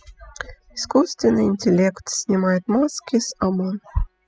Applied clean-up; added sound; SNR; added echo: classical method spectral subtraction.